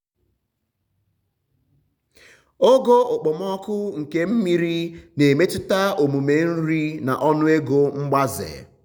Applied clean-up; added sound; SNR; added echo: none; none; none; none.